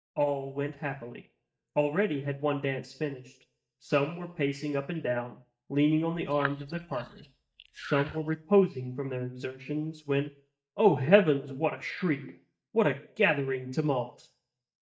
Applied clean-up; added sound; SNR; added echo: neural mask model DeepFilterNet 3.